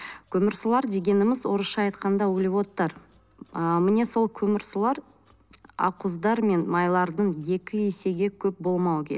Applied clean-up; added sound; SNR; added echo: none; none; none; none.